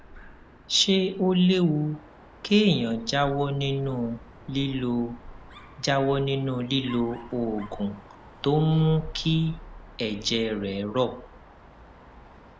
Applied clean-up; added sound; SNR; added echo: none; Dog; 18 dB; none.